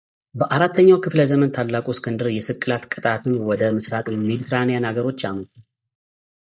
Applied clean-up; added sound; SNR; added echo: neural mask model Resemble Enhance denoiser.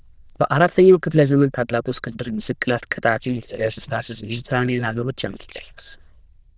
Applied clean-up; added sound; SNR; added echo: neural diffusion model UNIVERSE++.